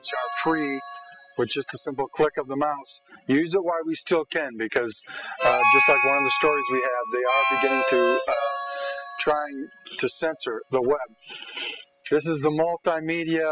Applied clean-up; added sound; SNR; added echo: classical method spectral subtraction.